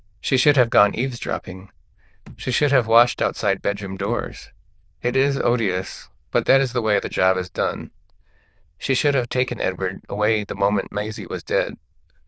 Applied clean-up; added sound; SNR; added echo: neural diffusion model UNIVERSE++.